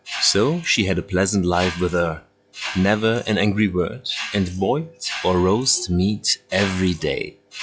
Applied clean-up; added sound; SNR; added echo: classical method log-MMSE.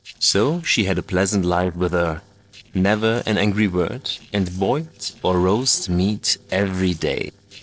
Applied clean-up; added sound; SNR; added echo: neural separator model SepFormer DNS4.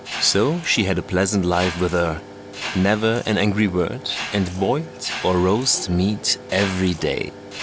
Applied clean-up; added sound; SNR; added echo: none; Mechanisms; 12 dB; none.